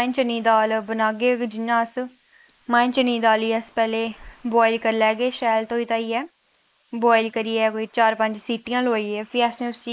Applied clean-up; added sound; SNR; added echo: neural mask model Resemble Enhance denoiser.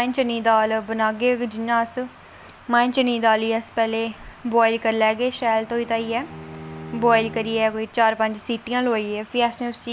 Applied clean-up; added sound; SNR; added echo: none; Bowed string instrument; 18 dB; none.